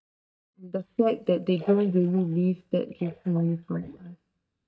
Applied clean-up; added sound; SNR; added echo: neural mask model DeepFilterNet 3.